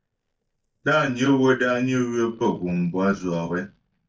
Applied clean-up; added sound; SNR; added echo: neural mask model DeepFilterNet 3.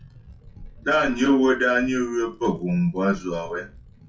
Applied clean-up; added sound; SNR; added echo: classical method WPE with log-MMSE.